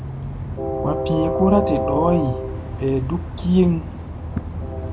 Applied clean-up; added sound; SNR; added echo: none; Train; 3 dB; none.